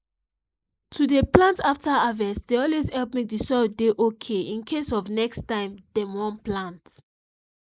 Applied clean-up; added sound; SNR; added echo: neural mask model Resemble Enhance denoiser.